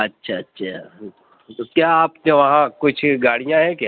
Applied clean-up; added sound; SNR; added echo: none; none; none; none.